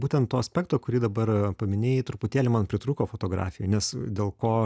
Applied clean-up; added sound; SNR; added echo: none; none; none; none.